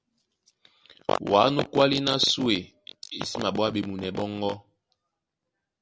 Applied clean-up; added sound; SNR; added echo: none; none; none; none.